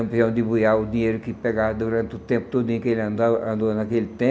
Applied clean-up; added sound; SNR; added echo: none; none; none; none.